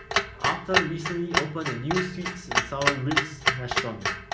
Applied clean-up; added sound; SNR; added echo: none; Clock; -3 dB; none.